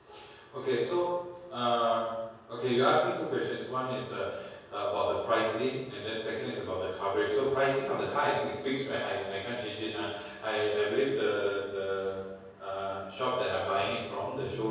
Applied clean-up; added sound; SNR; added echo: none; none; none; reverberation time 1.3 s.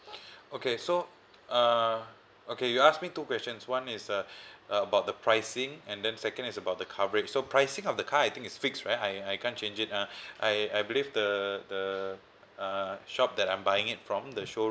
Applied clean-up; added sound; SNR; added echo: none; none; none; none.